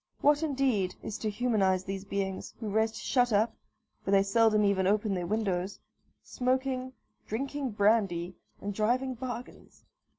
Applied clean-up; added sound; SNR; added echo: none; none; none; none.